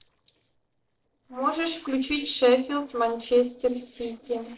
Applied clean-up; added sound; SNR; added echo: neural separator model SepFormer DNS4.